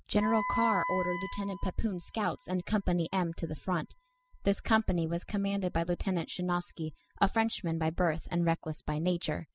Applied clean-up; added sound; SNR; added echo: classical method spectral subtraction.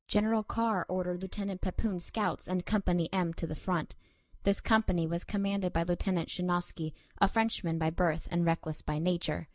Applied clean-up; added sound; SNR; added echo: neural mask model DeepFilterNet 3.